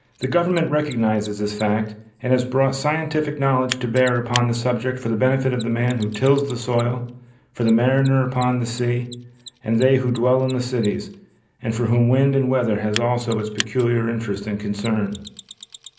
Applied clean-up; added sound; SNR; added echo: none; Mechanisms; 18 dB; reverberation time 0.5 s.